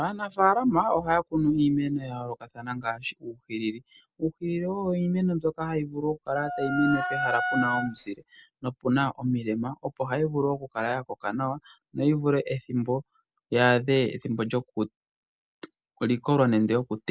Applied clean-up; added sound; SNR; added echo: none; Wind instrument, woodwind instrument; 3 dB; none.